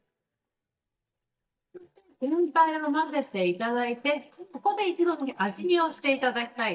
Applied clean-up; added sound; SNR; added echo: neural mask model DeepFilterNet 3.